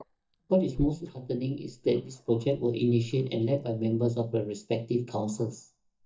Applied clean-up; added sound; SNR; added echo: neural mask model DeepFilterNet 3.